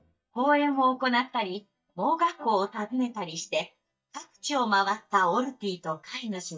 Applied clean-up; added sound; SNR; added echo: neural mask model DeepFilterNet 3.